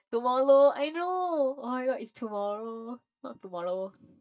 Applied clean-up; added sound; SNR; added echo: neural mask model DeepFilterNet 3.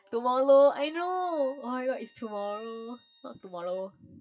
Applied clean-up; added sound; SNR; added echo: classical method WPE with log-MMSE.